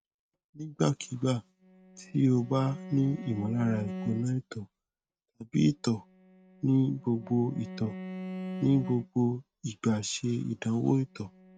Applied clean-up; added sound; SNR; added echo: neural mask model RNNoise.